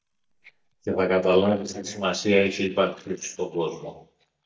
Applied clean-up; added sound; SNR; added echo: neural mask model DeepFilterNet 3.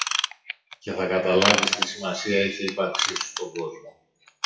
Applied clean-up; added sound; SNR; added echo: classical method WPE with log-MMSE.